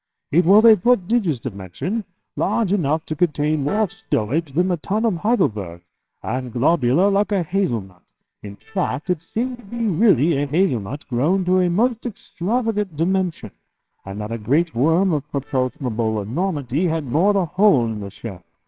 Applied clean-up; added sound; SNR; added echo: neural separator model SepFormer WHAMR!.